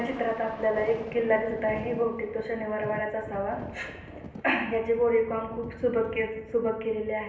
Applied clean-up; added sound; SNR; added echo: none; Thunder; 13 dB; reverberation time 0.8 s.